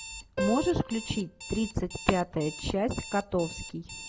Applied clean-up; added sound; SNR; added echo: none; Piano + Alarm; 9 dB; none.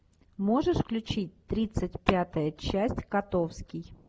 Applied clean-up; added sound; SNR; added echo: none; none; none; none.